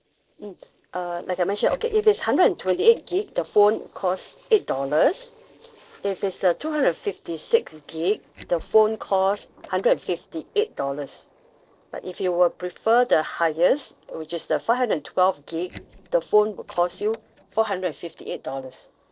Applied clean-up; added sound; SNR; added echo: neural separator model SepFormer DNS4.